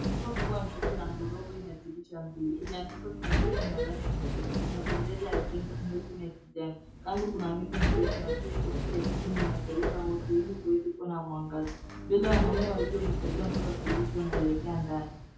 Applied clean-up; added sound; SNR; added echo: none; Sliding door; -1 dB; reverberation time 0.6 s.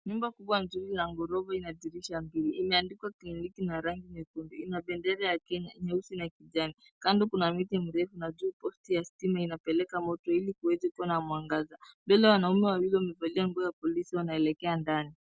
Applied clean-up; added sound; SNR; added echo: none; none; none; none.